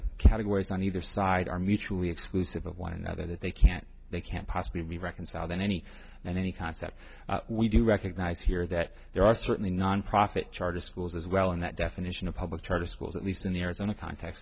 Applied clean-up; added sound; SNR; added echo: none; Motor vehicle (road) / Engine; 19 dB; none.